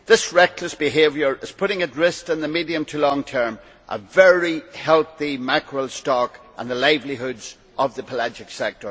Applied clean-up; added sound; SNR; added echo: none; none; none; none.